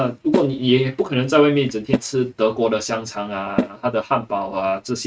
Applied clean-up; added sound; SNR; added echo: neural mask model RNNoise.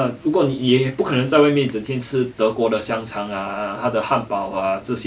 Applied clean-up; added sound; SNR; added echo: none; none; none; none.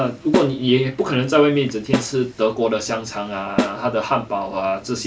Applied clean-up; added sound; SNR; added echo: none; Snare drum; 7 dB; none.